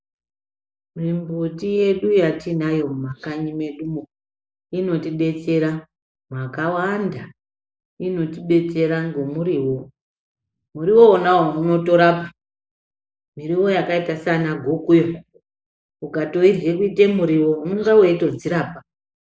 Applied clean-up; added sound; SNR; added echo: neural mask model Resemble Enhance denoiser.